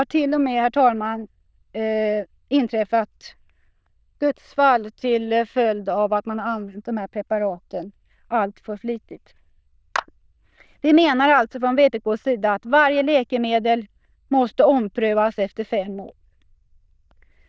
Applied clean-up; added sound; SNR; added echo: neural diffusion model UNIVERSE++.